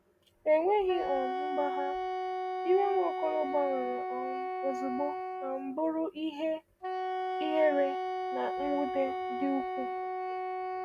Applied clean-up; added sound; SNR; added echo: none; Wind instrument, woodwind instrument; 2 dB; none.